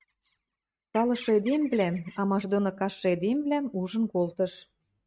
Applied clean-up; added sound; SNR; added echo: neural mask model RNNoise.